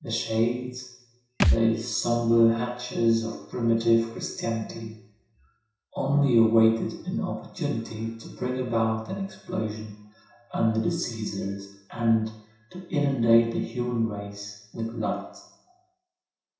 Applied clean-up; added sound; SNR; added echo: none; Thump, thud; 0 dB; reverberation time 0.7 s.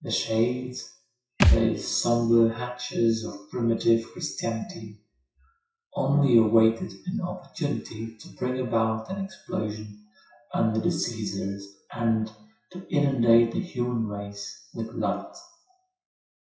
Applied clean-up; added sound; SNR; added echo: classical method WPE with log-MMSE.